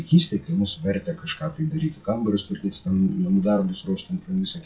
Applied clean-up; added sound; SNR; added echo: classical method WPE with log-MMSE.